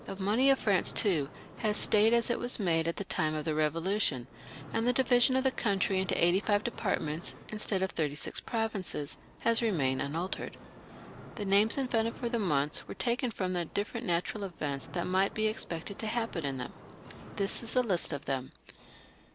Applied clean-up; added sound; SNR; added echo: none; Mechanisms; 18 dB; none.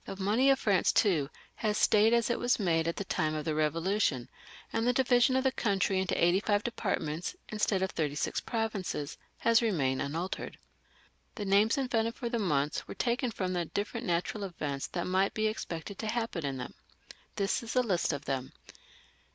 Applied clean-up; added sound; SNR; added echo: none; none; none; none.